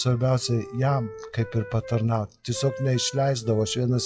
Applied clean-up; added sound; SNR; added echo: classical method WPE with log-MMSE.